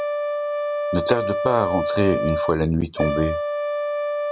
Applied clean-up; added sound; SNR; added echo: none; Brass instrument; 0 dB; none.